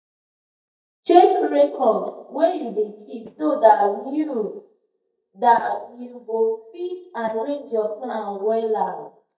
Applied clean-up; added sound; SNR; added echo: neural mask model DeepFilterNet 3.